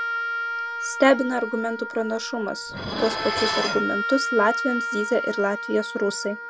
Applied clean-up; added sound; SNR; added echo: none; Dishes, pots, and pans + Wind instrument, woodwind instrument; 4 dB; none.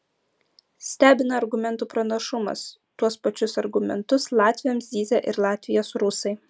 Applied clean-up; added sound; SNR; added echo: none; none; none; none.